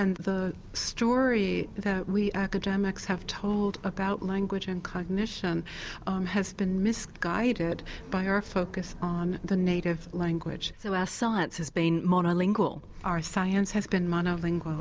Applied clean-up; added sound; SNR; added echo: none; none; none; none.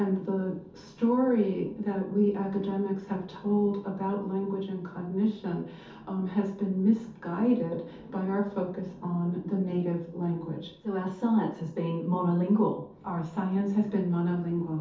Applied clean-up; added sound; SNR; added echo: none; none; none; reverberation time 0.5 s.